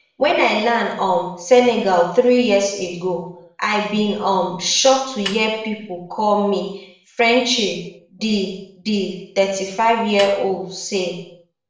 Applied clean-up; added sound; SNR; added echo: neural separator model SepFormer DNS4.